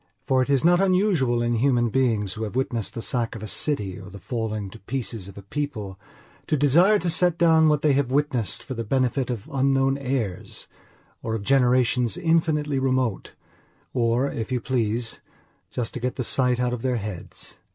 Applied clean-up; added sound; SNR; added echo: none; none; none; none.